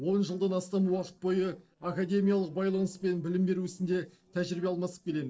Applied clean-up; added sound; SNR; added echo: neural separator model SepFormer DNS4.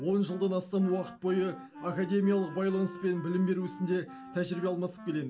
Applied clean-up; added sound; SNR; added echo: none; Wind instrument, woodwind instrument; 17 dB; reverberation time 0.3 s.